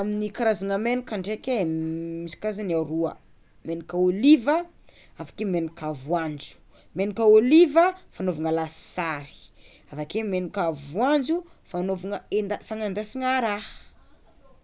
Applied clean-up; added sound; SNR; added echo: none; none; none; none.